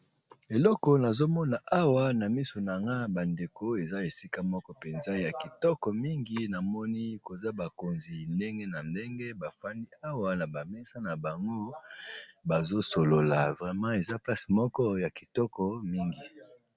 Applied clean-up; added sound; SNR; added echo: none; none; none; none.